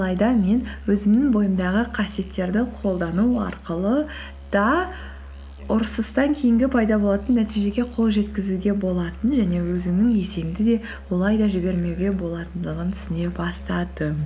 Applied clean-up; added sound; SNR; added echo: none; Musical instrument; 15 dB; none.